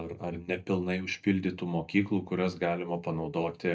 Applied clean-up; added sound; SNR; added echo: neural mask model DeepFilterNet 3.